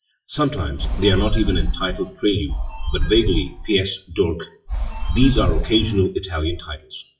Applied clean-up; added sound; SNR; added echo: classical method WPE with log-MMSE.